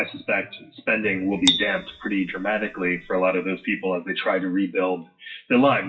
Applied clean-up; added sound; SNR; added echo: classical method WPE with log-MMSE.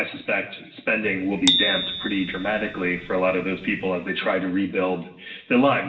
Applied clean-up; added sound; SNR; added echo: none; Bicycle bell; 5 dB; reverberation time 0.7 s.